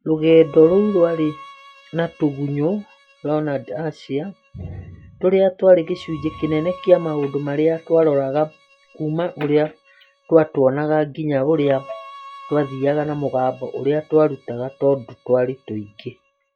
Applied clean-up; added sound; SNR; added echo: classical method log-MMSE.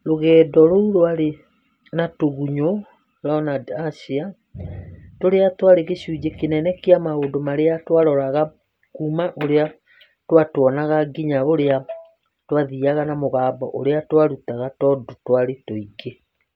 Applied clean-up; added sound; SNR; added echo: none; none; none; none.